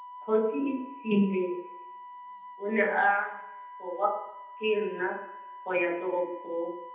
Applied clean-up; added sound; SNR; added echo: none; Wind instrument, woodwind instrument; 14 dB; reverberation time 1.3 s.